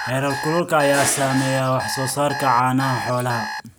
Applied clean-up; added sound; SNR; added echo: none; Alarm; 9 dB; none.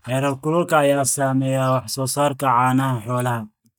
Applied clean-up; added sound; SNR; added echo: neural mask model DeepFilterNet 3.